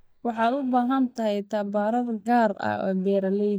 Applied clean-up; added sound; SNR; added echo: neural mask model DeepFilterNet 3.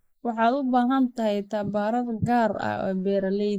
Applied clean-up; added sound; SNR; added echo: neural mask model Resemble Enhance denoiser.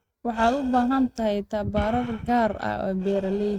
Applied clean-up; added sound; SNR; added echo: neural mask model RNNoise.